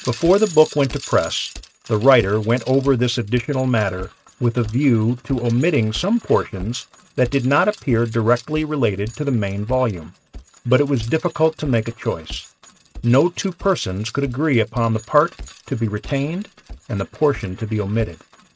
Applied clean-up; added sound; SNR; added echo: neural mask model RNNoise.